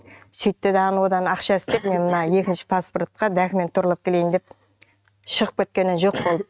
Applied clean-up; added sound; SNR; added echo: neural mask model RNNoise.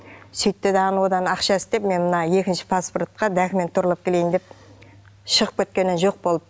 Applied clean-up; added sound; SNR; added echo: none; none; none; none.